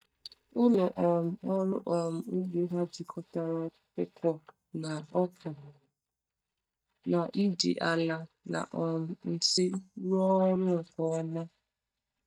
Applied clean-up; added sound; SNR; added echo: neural mask model DeepFilterNet 3.